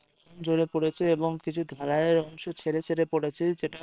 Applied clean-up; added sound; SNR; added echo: neural separator model SepFormer WHAM!.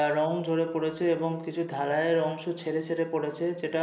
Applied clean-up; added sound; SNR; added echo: neural mask model Resemble Enhance denoiser.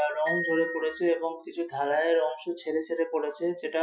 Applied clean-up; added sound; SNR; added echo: classical method Wiener filter.